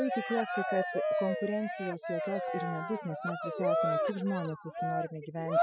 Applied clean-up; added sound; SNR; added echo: classical method spectral subtraction.